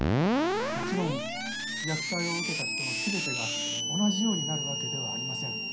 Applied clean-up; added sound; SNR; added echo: none; Screech; -3 dB; reverberation time 0.3 s.